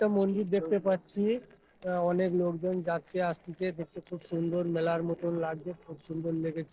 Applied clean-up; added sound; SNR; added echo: neural separator model SepFormer DNS4.